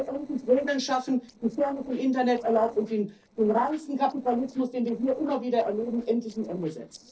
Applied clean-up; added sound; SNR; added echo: neural separator model SepFormer DNS4.